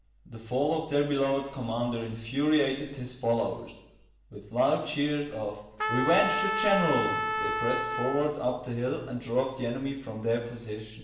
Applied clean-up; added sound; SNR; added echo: none; Trumpet; 1 dB; reverberation time 0.8 s.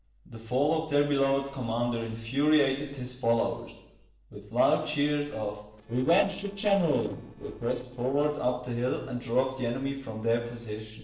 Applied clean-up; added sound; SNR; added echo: neural separator model SepFormer DNS4.